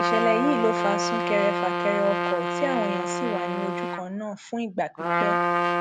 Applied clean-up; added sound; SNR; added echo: none; Trumpet; -1 dB; none.